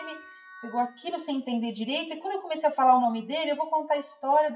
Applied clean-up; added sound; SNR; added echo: classical method WPE with log-MMSE.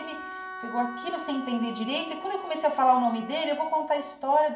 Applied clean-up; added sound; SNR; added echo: none; Wind instrument, woodwind instrument; 13 dB; reverberation time 0.8 s.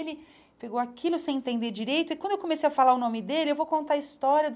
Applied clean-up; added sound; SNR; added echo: none; none; none; none.